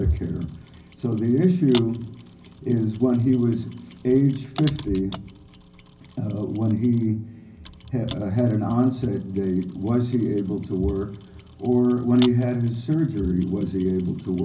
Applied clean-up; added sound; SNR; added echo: none; Mechanisms; 19 dB; reverberation time 0.5 s.